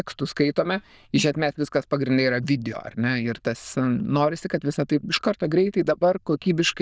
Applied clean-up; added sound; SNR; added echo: neural diffusion model UNIVERSE++.